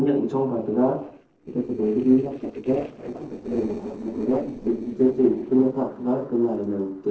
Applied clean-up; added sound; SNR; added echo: neural separator model SepFormer DNS4.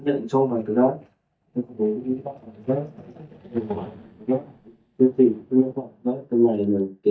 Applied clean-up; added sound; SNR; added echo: neural mask model DeepFilterNet 3.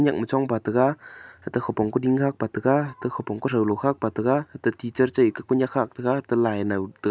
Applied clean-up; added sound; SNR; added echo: none; none; none; none.